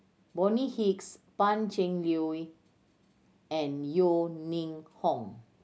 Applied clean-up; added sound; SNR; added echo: none; none; none; none.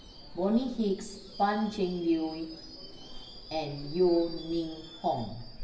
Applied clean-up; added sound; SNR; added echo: none; Screech / Subway, metro, underground; 13 dB; reverberation time 1.0 s.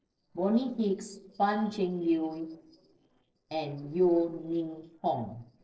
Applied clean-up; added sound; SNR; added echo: neural separator model SepFormer DNS4.